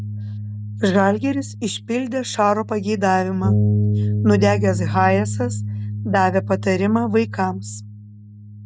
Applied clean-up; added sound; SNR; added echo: none; Bass guitar; 3 dB; none.